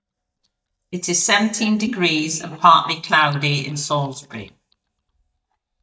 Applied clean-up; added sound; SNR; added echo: neural mask model DeepFilterNet 3.